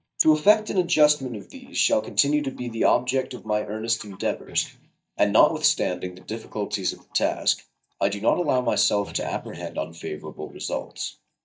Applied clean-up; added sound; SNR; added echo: neural mask model DeepFilterNet 3.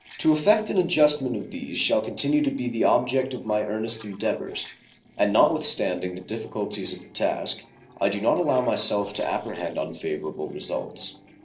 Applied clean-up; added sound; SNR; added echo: neural separator model SepFormer DNS4.